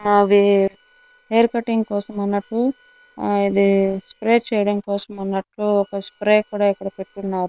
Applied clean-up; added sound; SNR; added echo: neural separator model SepFormer WHAM!.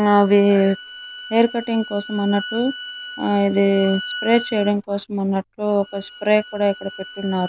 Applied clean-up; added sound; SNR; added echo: none; Bowed string instrument; 15 dB; none.